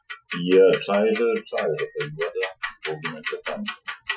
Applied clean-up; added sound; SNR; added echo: classical method Wiener filter.